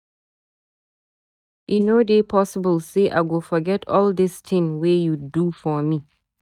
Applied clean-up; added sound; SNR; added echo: neural mask model DeepFilterNet 3.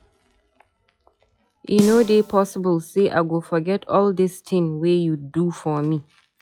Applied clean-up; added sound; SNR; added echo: classical method log-MMSE.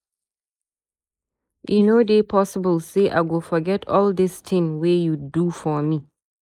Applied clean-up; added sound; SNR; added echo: neural mask model Resemble Enhance denoiser.